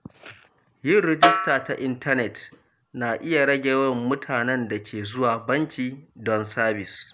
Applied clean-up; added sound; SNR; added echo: none; Snare drum; 1 dB; none.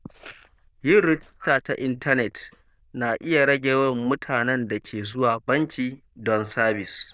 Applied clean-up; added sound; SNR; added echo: neural diffusion model UNIVERSE++.